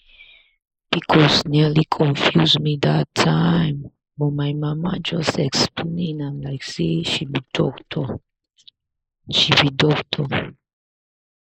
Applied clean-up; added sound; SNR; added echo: neural mask model Resemble Enhance denoiser.